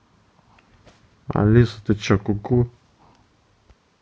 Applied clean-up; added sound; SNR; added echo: none; none; none; none.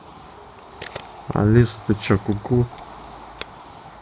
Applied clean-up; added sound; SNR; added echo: none; Train / Bird vocalization, bird call, bird song + Camera; 15 dB; none.